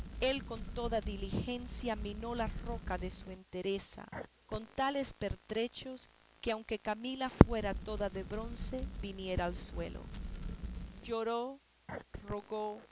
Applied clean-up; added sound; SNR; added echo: none; Crackle; 0 dB; none.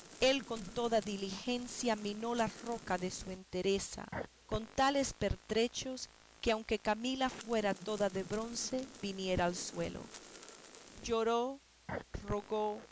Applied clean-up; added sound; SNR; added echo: neural mask model Resemble Enhance denoiser.